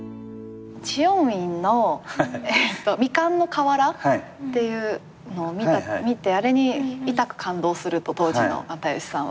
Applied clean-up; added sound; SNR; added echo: none; none; none; none.